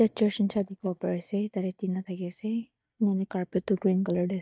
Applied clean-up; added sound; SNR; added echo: neural mask model DeepFilterNet 3.